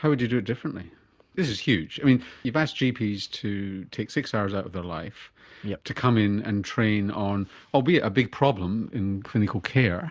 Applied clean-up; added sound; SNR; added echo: none; none; none; none.